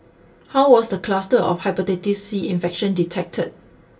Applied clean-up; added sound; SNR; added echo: none; none; none; reverberation time 0.2 s.